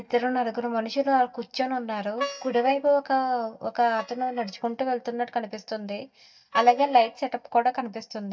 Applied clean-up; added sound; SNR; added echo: neural mask model DeepFilterNet 3.